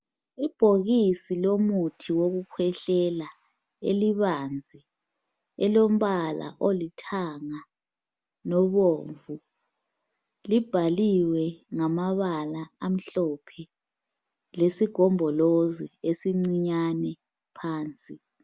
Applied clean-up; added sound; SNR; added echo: none; none; none; none.